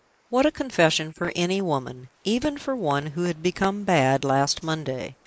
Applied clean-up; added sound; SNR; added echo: neural mask model Resemble Enhance denoiser.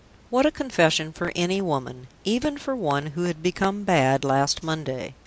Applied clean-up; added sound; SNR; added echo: none; none; none; none.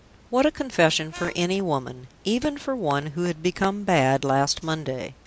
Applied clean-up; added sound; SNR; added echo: none; Harmonica; 18 dB; none.